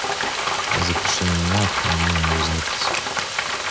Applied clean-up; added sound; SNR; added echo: none; Frying (food); -2 dB; none.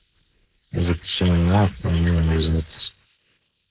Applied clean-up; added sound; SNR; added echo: neural mask model Resemble Enhance denoiser.